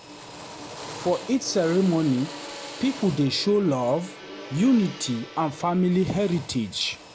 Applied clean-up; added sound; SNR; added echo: none; Gong + Drill; 15 dB; none.